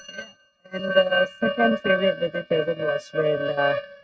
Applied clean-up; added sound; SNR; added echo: neural mask model RNNoise.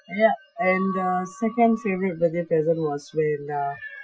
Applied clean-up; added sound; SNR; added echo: classical method Wiener filter.